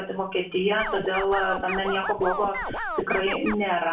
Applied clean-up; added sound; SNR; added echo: none; Scratching (performance technique); 6 dB; reverberation time 0.3 s.